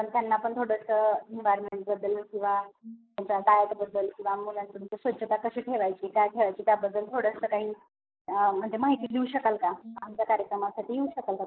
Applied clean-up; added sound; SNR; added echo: neural mask model Resemble Enhance denoiser.